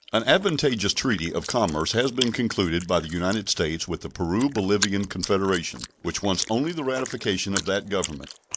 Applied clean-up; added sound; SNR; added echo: neural mask model Resemble Enhance denoiser.